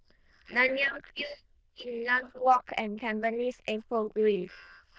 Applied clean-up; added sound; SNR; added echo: neural diffusion model UNIVERSE++.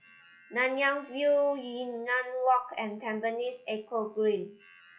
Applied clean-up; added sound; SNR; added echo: classical method log-MMSE.